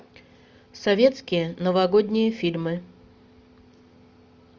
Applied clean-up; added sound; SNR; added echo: none; none; none; none.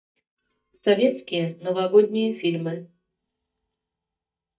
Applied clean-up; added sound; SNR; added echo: neural mask model DeepFilterNet 3.